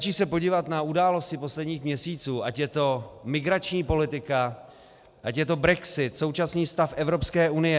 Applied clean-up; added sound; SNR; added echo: none; none; none; none.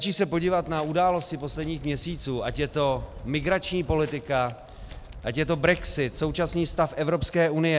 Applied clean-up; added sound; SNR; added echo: none; Walk, footsteps; 16 dB; none.